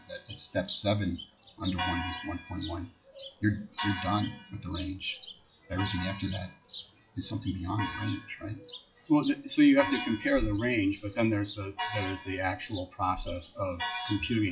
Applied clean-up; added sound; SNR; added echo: classical method WPE with log-MMSE.